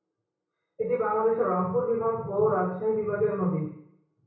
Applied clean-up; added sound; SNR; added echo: none; none; none; reverberation time 0.6 s.